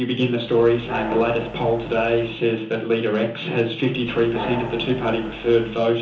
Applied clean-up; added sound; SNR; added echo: none; Train; 13 dB; reverberation time 0.7 s.